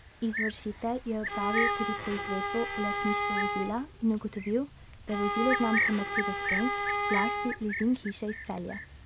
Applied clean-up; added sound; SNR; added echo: none; Bowed string instrument + Cricket; -1 dB; none.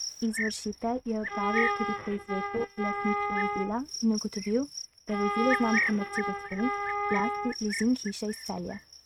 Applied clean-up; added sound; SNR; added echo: neural mask model RNNoise.